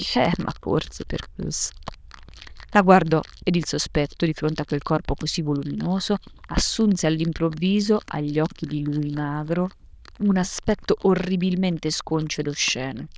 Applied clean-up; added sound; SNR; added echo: neural diffusion model UNIVERSE++.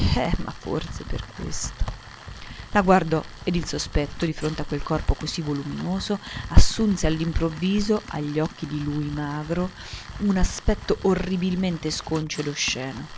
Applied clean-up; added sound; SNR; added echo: none; Computer keyboard + Tools; 15 dB; none.